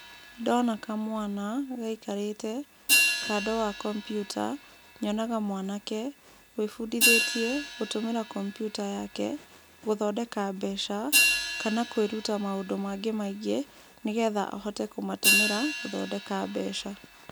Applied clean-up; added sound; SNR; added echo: none; Hi-hat; 1 dB; none.